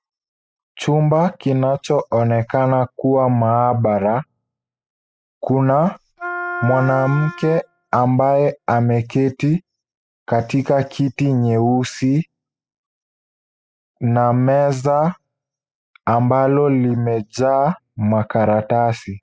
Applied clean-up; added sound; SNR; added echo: classical method spectral subtraction.